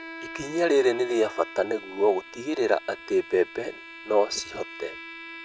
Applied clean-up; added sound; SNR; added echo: none; Bowed string instrument; 15 dB; none.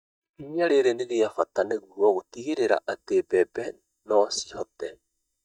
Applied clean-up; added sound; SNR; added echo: neural mask model DeepFilterNet 3.